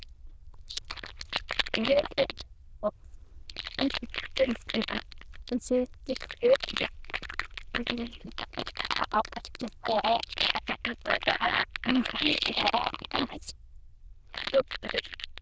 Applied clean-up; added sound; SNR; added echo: neural diffusion model UNIVERSE++.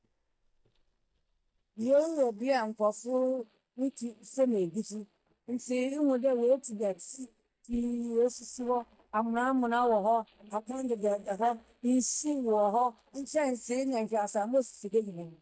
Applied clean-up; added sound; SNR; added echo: neural mask model DeepFilterNet 3.